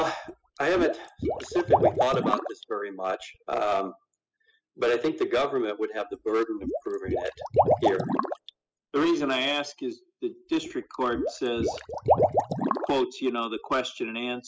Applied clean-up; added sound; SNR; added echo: classical method spectral subtraction.